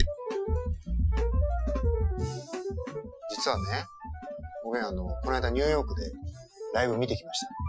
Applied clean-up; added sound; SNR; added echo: classical method Wiener filter.